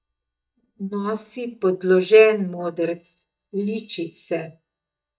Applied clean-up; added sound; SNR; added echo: neural mask model DeepFilterNet 3.